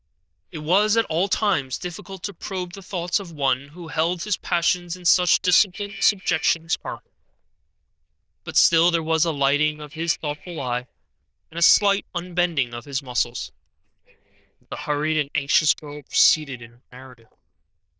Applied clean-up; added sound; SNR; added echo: neural diffusion model UNIVERSE++.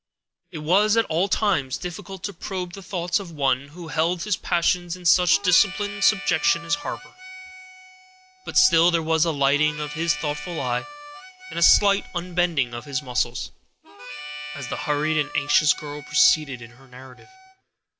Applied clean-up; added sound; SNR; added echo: none; Harmonica; 13 dB; none.